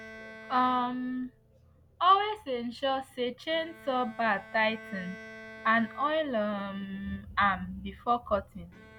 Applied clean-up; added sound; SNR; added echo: none; Bowed string instrument; 20 dB; none.